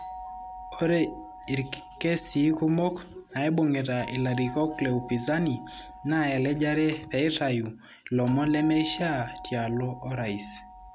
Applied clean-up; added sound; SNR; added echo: none; Doorbell; 15 dB; none.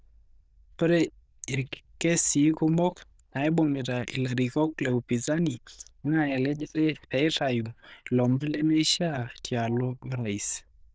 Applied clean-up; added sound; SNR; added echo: neural diffusion model UNIVERSE++.